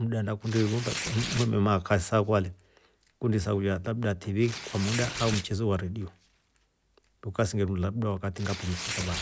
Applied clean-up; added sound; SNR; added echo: none; Tearing; 10 dB; none.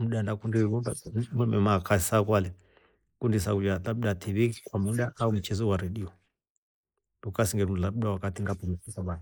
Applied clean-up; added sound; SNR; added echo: neural mask model Resemble Enhance denoiser.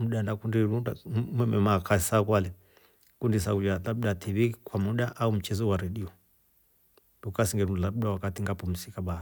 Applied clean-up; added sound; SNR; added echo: none; none; none; none.